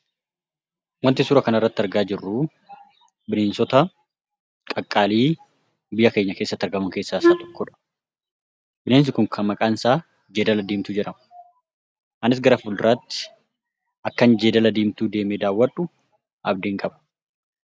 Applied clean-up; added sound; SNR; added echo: none; Wind instrument, woodwind instrument; -3 dB; none.